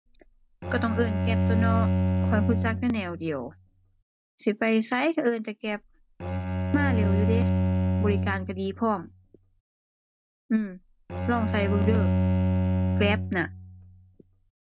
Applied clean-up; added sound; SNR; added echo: none; Bowed string instrument; -3 dB; none.